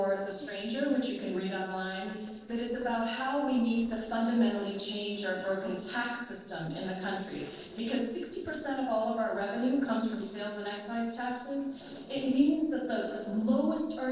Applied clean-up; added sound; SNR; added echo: neural separator model SepFormer DNS4.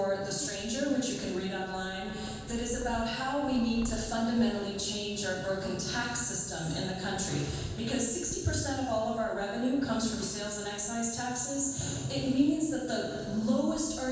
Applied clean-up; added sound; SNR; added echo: none; Purr; 17 dB; reverberation time 1.2 s.